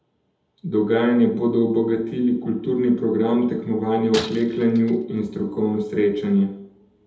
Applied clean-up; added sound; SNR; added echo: none; Shatter; 16 dB; reverberation time 0.7 s.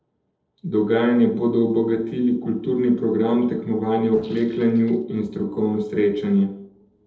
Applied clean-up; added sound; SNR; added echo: neural separator model SepFormer DNS4.